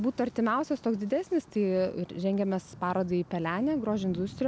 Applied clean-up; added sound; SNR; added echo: none; none; none; none.